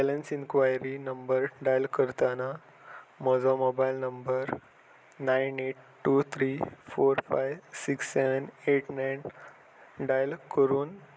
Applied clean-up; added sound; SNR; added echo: neural mask model Resemble Enhance denoiser.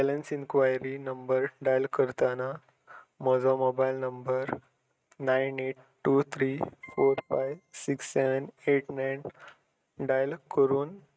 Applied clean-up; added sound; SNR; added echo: neural mask model RNNoise.